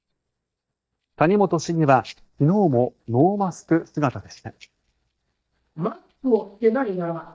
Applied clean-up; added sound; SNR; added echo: neural mask model DeepFilterNet 3.